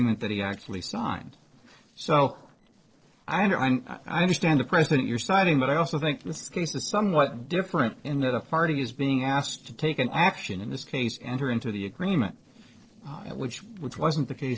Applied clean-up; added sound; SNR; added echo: neural separator model SepFormer DNS4.